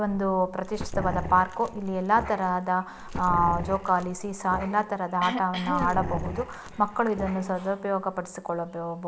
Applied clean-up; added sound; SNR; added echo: none; Growling + Cough; 8 dB; none.